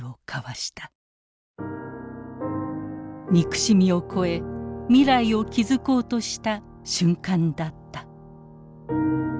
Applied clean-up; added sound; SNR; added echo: none; none; none; none.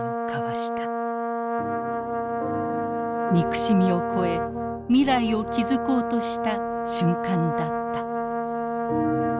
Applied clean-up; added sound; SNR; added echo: none; Brass instrument; 0 dB; none.